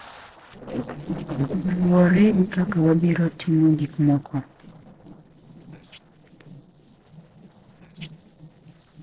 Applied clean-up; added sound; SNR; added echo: neural separator model SepFormer DNS4.